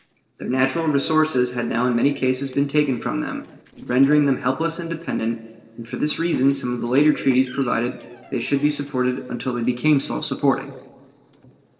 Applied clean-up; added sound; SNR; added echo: neural separator model SepFormer DNS4.